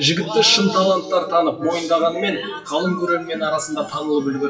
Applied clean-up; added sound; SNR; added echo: classical method WPE with log-MMSE.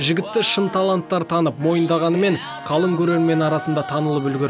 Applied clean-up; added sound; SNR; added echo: none; none; none; none.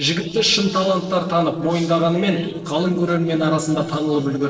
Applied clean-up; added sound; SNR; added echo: neural separator model SepFormer DNS4.